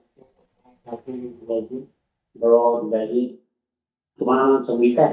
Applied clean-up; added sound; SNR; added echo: neural mask model DeepFilterNet 3.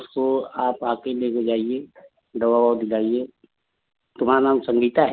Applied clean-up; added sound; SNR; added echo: none; none; none; none.